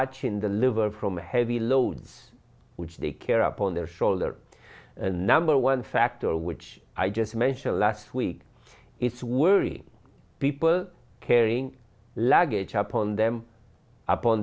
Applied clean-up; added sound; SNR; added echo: none; none; none; none.